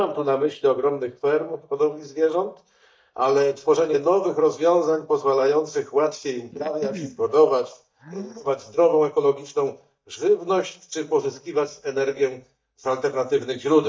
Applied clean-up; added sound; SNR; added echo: neural mask model DeepFilterNet 3.